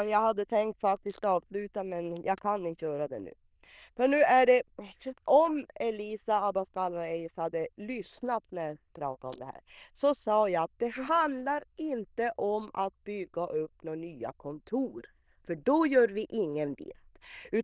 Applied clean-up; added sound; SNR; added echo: neural diffusion model UNIVERSE++.